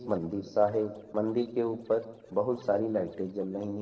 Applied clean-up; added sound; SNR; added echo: neural separator model SepFormer DNS4.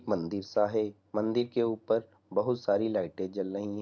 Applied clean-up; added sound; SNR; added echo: none; none; none; none.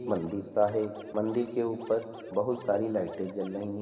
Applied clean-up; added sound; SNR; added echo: none; Scratching (performance technique); 18 dB; reverberation time 2.5 s.